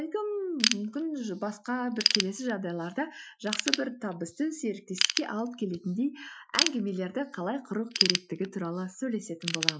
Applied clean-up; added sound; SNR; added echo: classical method Wiener filter.